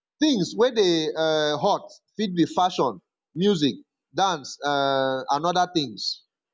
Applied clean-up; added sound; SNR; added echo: none; none; none; none.